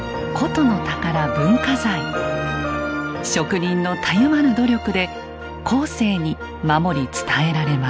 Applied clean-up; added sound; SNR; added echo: none; none; none; none.